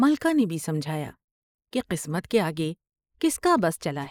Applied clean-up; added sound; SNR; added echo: neural mask model Resemble Enhance denoiser.